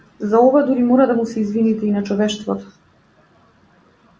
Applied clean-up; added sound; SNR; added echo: none; none; none; none.